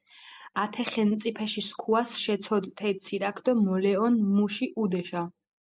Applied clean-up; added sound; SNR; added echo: none; none; none; none.